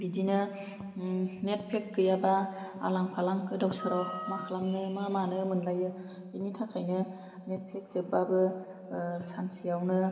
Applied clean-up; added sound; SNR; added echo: none; Wind instrument, woodwind instrument; 10 dB; reverberation time 2.3 s.